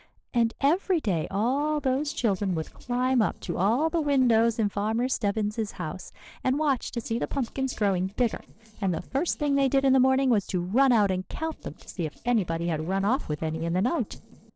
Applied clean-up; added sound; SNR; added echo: neural separator model SepFormer DNS4.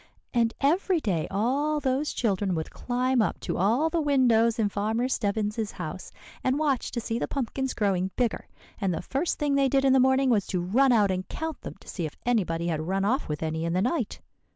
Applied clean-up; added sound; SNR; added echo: none; none; none; none.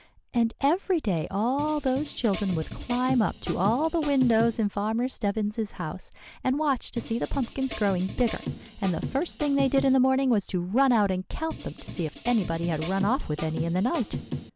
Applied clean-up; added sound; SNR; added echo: none; Drum kit; 10 dB; none.